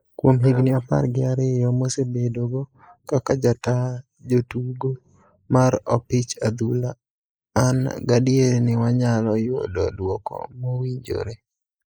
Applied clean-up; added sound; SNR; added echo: neural mask model Resemble Enhance denoiser.